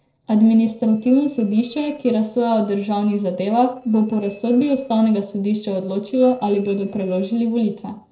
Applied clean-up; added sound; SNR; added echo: neural separator model SepFormer DNS4.